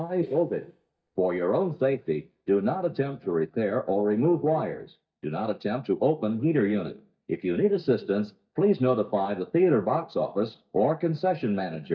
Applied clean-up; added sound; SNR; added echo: neural mask model DeepFilterNet 3.